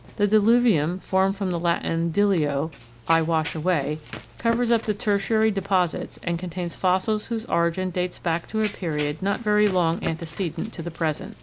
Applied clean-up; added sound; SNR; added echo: none; Run; 17 dB; none.